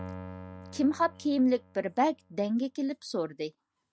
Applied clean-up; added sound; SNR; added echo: none; Keyboard (musical); 18 dB; none.